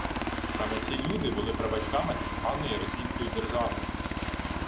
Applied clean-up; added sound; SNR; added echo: none; Aircraft; -1 dB; none.